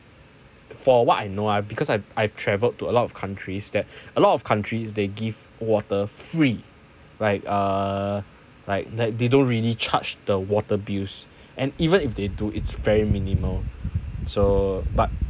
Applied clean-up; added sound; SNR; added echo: none; none; none; none.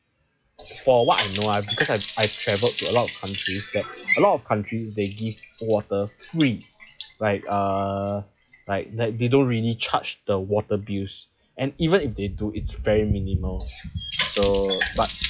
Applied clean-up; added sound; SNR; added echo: classical method log-MMSE.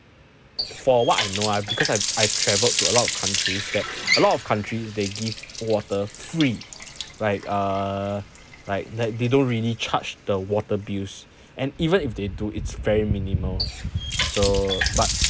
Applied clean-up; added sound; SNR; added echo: none; Water tap, faucet; 5 dB; none.